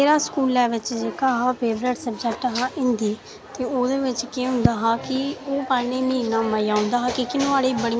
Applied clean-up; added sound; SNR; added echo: none; none; none; none.